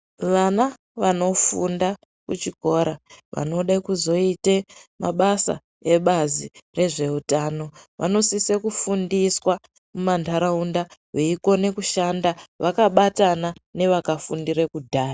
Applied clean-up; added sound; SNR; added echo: none; none; none; none.